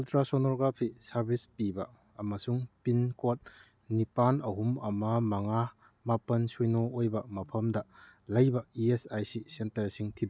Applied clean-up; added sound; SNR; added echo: none; none; none; none.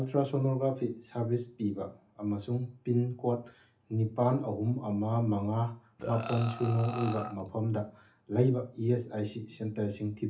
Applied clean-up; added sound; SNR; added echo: none; Burping, eructation; 8 dB; reverberation time 0.3 s.